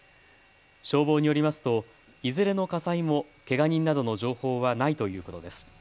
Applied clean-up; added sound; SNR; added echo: none; none; none; none.